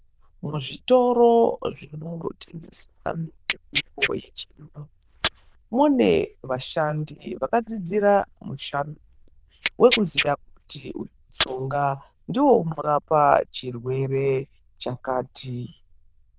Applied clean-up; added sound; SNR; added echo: neural diffusion model UNIVERSE++.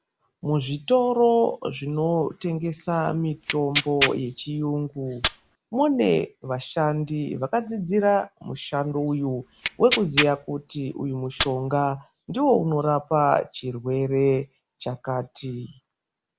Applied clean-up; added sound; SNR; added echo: none; Tearing; 6 dB; none.